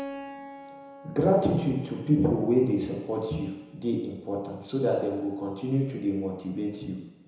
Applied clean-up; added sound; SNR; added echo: none; Keyboard (musical); 20 dB; reverberation time 1.0 s.